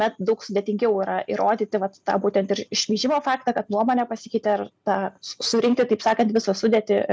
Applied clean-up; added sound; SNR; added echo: none; none; none; none.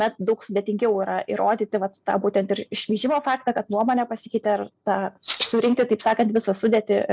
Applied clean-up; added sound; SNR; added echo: neural separator model SepFormer DNS4.